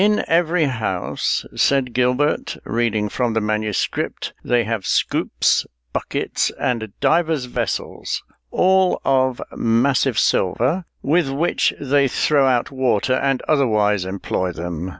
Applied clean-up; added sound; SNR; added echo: none; none; none; none.